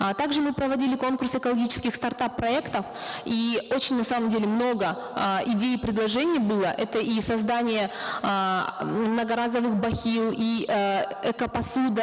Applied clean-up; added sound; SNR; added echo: none; none; none; none.